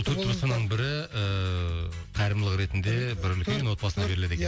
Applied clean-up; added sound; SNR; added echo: none; none; none; none.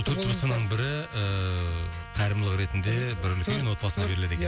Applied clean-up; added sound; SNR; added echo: none; Trumpet; 18 dB; none.